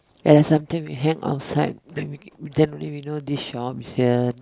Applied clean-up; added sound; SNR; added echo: none; none; none; none.